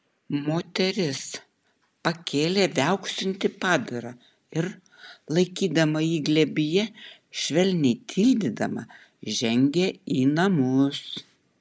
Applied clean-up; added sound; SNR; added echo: none; none; none; none.